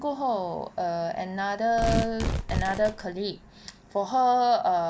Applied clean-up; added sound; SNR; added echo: none; Tearing; 6 dB; none.